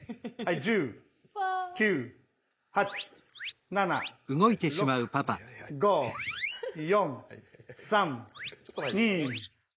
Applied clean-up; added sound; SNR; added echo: neural mask model Resemble Enhance denoiser.